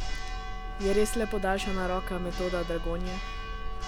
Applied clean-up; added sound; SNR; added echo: none; Church bell; 0 dB; none.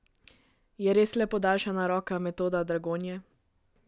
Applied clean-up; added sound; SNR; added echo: none; none; none; none.